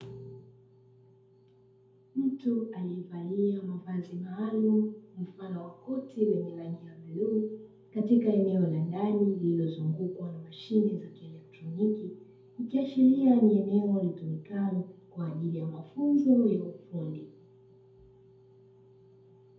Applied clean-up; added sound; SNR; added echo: none; none; none; reverberation time 0.5 s.